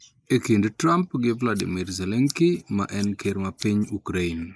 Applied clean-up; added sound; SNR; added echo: neural mask model Resemble Enhance denoiser.